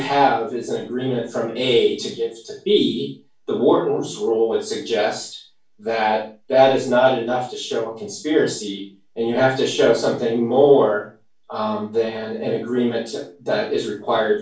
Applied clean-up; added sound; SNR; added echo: none; none; none; reverberation time 0.3 s.